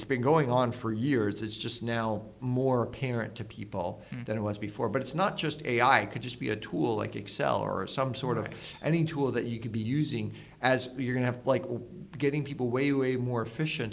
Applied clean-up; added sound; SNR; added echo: none; none; none; none.